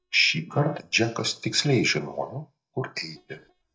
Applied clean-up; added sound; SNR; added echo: neural mask model DeepFilterNet 3.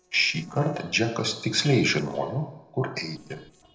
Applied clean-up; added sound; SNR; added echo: neural separator model SepFormer DNS4.